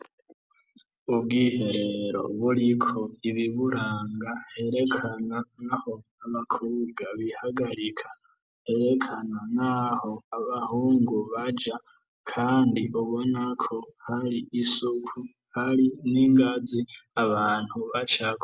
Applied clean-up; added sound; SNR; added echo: none; none; none; none.